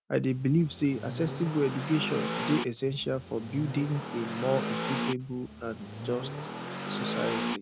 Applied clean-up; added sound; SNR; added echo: none; Accelerating, revving, vroom / Car; 5 dB; none.